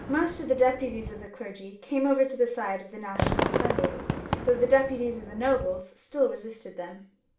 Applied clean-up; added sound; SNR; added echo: none; Fireworks; 6 dB; reverberation time 0.4 s.